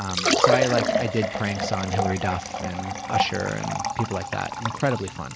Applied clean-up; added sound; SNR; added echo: none; Liquid; -1 dB; none.